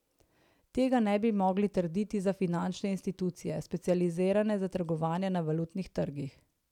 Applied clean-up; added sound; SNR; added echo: none; none; none; none.